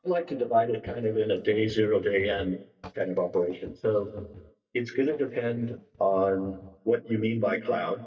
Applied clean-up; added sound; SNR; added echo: neural mask model DeepFilterNet 3.